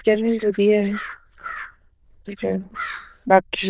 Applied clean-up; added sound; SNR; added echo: neural diffusion model UNIVERSE++.